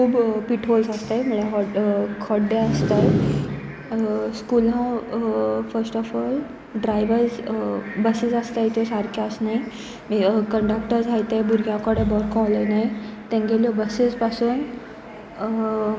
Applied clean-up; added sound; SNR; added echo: none; none; none; none.